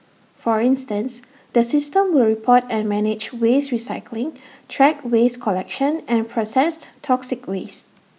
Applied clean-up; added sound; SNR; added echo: none; none; none; none.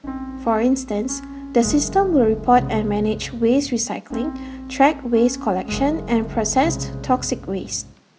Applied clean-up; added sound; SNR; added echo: none; Piano; 11 dB; none.